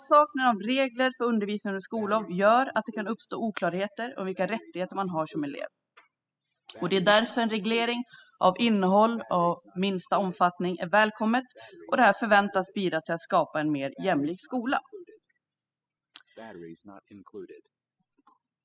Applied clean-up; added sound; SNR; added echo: classical method spectral subtraction.